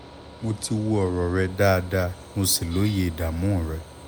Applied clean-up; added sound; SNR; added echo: none; Mechanical fan; 18 dB; none.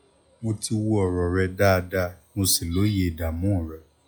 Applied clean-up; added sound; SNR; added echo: classical method log-MMSE.